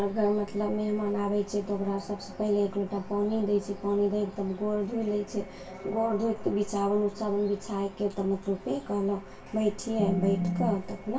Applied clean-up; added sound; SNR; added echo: none; Organ; 0 dB; reverberation time 0.2 s.